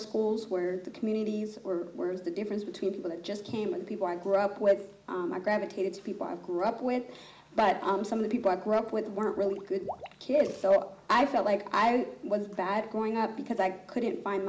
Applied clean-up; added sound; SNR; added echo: none; Water / Liquid; 19 dB; none.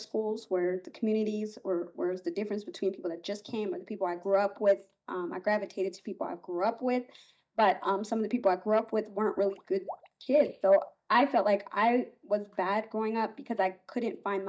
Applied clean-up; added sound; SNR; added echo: neural mask model DeepFilterNet 3.